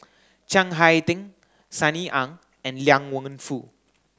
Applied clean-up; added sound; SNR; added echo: none; none; none; none.